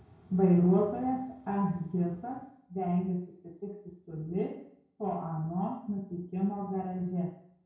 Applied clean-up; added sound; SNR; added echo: none; none; none; reverberation time 0.6 s.